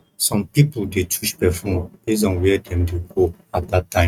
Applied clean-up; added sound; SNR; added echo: neural mask model RNNoise.